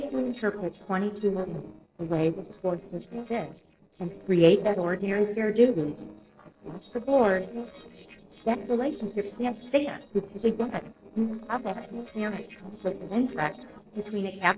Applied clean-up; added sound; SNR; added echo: neural separator model SepFormer DNS4.